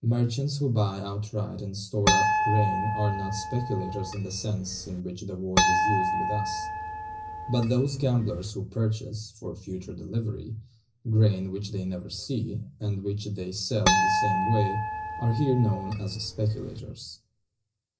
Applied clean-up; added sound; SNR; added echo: none; Harp; -1 dB; reverberation time 0.4 s.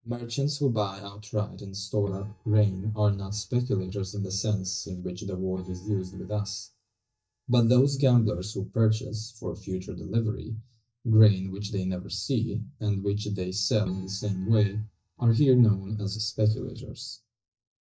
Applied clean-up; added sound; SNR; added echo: neural mask model DeepFilterNet 3.